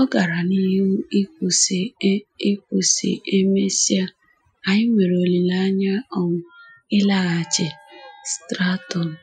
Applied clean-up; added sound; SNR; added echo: classical method Wiener filter.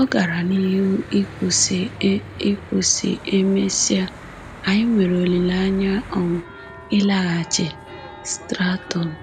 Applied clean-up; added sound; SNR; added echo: none; Church bell / Traffic noise, roadway noise; 16 dB; none.